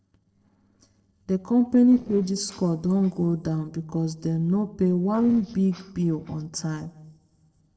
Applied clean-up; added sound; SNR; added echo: neural separator model SepFormer DNS4.